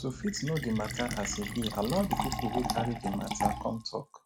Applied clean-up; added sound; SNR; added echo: none; Fill (with liquid); 2 dB; none.